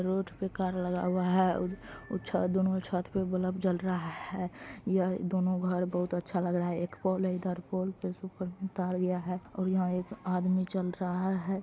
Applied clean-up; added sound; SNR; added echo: none; none; none; none.